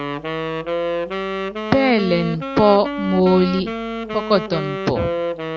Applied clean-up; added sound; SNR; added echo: none; Wind instrument, woodwind instrument; 5 dB; none.